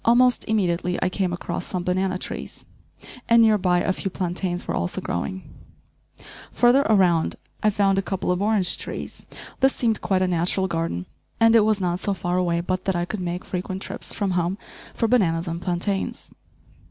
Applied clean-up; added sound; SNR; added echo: none; none; none; none.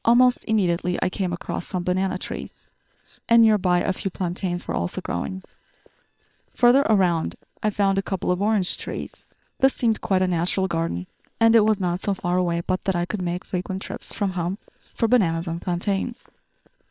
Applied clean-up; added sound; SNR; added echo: neural separator model SepFormer WHAM!.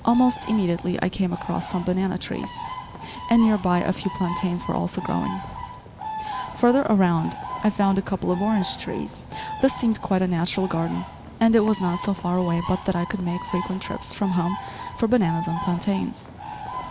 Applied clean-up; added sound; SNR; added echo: none; Bird; 11 dB; none.